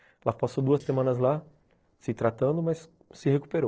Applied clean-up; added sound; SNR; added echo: neural separator model SepFormer DNS4.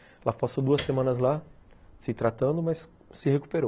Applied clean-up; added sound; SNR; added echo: none; Piano; 18 dB; none.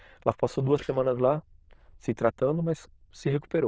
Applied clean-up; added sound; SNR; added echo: neural diffusion model UNIVERSE++.